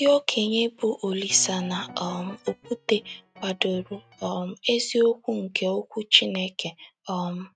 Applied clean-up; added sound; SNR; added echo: neural mask model RNNoise.